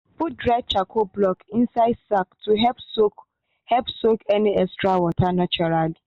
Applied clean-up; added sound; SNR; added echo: none; none; none; none.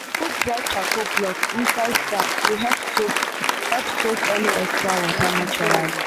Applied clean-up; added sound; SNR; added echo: none; Applause; -4 dB; none.